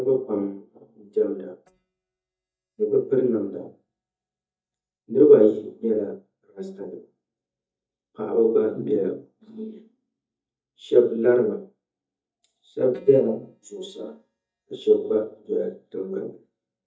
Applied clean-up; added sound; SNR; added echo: neural mask model DeepFilterNet 3.